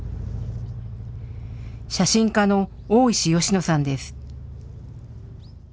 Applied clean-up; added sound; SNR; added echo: none; none; none; none.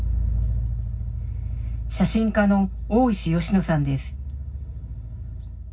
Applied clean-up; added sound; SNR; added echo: none; none; none; reverberation time 0.4 s.